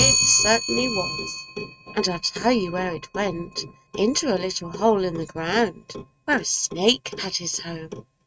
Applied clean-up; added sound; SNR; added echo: neural mask model RNNoise.